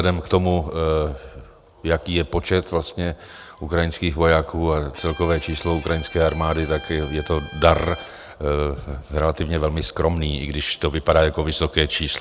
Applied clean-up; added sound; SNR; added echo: none; Bowed string instrument; 17 dB; none.